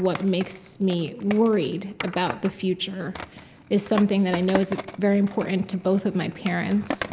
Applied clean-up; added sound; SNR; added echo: none; Skateboard; 12 dB; none.